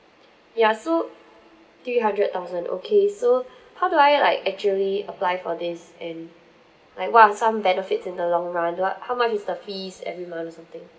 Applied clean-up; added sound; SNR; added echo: none; none; none; none.